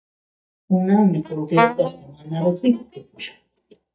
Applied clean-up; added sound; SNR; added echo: neural mask model DeepFilterNet 3.